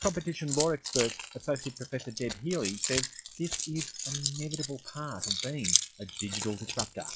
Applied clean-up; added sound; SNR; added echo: classical method log-MMSE.